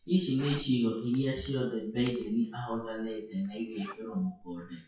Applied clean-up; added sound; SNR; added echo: classical method WPE with log-MMSE.